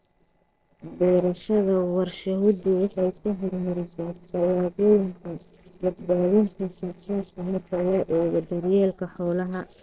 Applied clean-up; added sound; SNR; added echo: neural separator model SepFormer DNS4.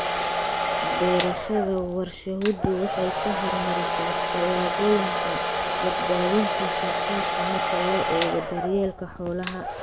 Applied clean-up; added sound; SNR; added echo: none; Domestic sounds, home sounds; -1 dB; none.